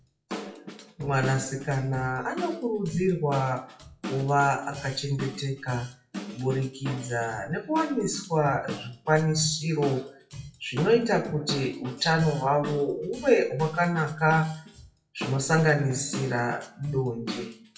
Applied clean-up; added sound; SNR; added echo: classical method WPE with log-MMSE.